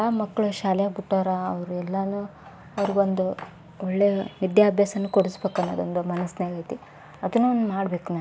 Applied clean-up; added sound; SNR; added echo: none; Cutlery, silverware; 15 dB; none.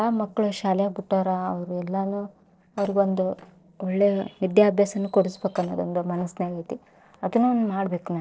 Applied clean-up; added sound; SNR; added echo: neural separator model SepFormer DNS4.